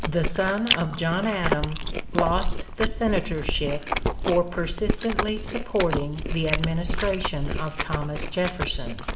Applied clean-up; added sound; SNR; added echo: none; Chewing, mastication; 0 dB; reverberation time 0.9 s.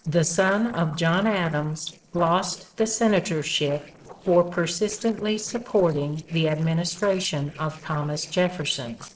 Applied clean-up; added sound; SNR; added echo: neural separator model SepFormer DNS4.